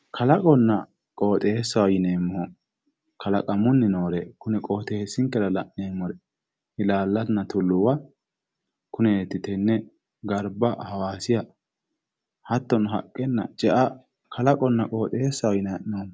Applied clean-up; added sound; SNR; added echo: none; none; none; none.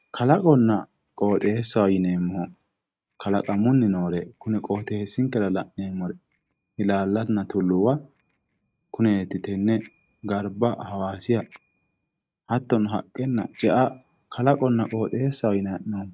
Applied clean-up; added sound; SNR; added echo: neural mask model RNNoise.